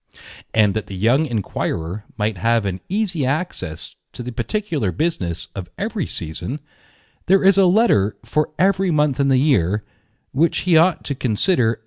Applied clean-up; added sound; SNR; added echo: none; none; none; none.